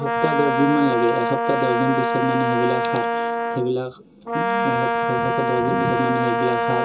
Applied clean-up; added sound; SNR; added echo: none; Brass instrument; -2 dB; reverberation time 0.2 s.